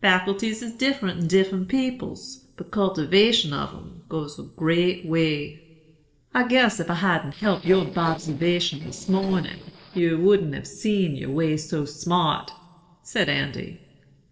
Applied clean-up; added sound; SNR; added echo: neural separator model SepFormer DNS4.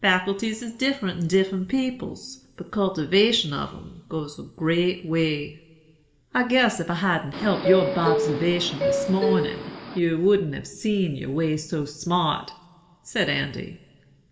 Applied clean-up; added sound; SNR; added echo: none; Subway, metro, underground; 1 dB; reverberation time 1.3 s.